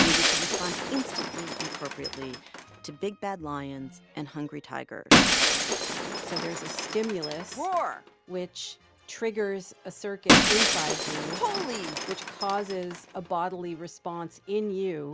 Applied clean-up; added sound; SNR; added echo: none; Shatter; -4 dB; none.